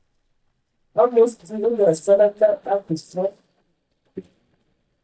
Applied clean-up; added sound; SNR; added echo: neural mask model DeepFilterNet 3.